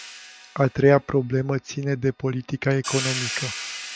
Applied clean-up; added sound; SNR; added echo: none; Hi-hat; 11 dB; none.